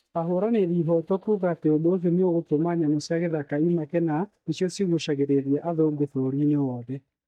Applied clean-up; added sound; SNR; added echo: neural mask model DeepFilterNet 3.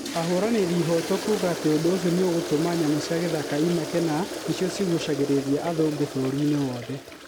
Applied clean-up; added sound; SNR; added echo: none; Toilet flush; 8 dB; none.